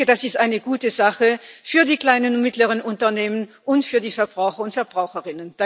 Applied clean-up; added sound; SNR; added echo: none; none; none; none.